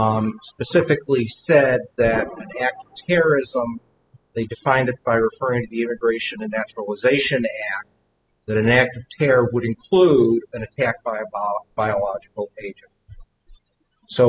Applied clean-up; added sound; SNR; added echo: classical method spectral subtraction.